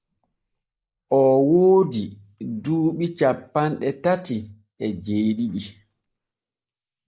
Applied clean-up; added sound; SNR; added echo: neural mask model Resemble Enhance denoiser.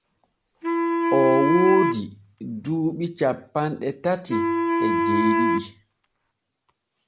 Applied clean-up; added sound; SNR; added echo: none; Wind instrument, woodwind instrument; -1 dB; none.